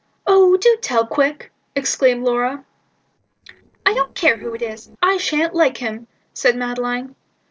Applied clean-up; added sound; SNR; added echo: neural separator model SepFormer DNS4.